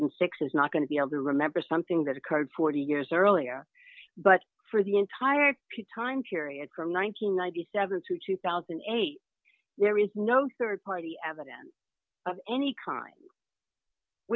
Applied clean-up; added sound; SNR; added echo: none; none; none; none.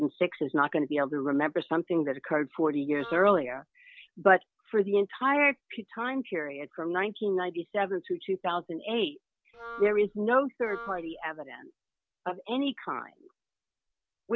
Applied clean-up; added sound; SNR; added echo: none; Wind instrument, woodwind instrument; 16 dB; none.